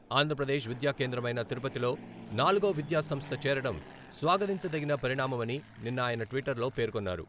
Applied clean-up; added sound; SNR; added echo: none; Fixed-wing aircraft, airplane; 17 dB; none.